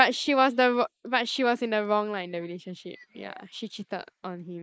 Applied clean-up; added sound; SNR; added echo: neural mask model Resemble Enhance denoiser.